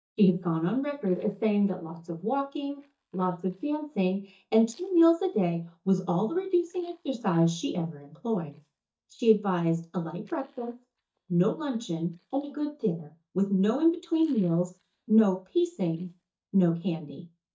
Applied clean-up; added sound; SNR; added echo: neural mask model DeepFilterNet 3.